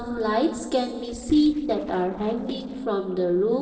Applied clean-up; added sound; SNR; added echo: neural separator model SepFormer DNS4.